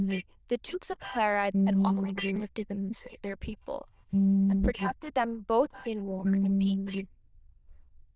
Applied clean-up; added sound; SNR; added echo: neural diffusion model UNIVERSE++.